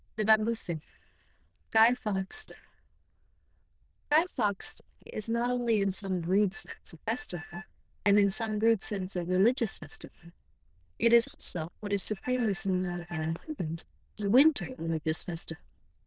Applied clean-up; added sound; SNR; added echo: neural diffusion model UNIVERSE++.